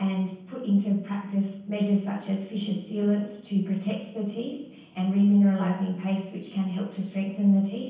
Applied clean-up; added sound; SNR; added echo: none; none; none; reverberation time 0.9 s.